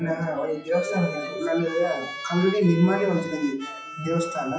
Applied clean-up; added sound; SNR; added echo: classical method WPE with log-MMSE.